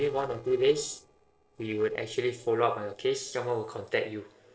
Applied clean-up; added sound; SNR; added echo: neural separator model SepFormer DNS4.